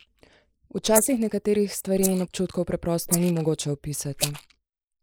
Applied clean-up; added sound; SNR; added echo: neural mask model Resemble Enhance denoiser.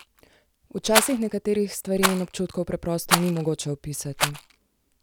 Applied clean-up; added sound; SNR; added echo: none; Rattle; 3 dB; none.